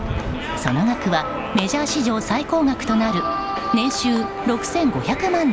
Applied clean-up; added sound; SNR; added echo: none; Stream / Chirp, tweet / Wind; 14 dB; none.